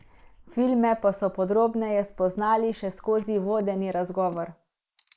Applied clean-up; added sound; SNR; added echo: neural mask model Resemble Enhance denoiser.